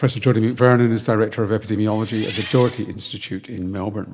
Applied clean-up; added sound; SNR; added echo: none; Engine; 12 dB; reverberation time 1.3 s.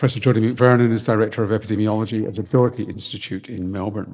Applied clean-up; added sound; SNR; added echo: neural separator model SepFormer DNS4.